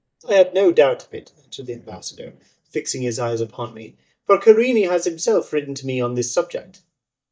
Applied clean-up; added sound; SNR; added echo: neural mask model DeepFilterNet 3.